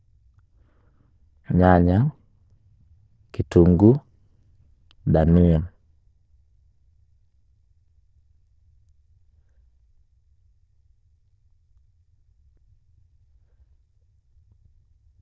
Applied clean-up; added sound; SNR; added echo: neural diffusion model UNIVERSE++.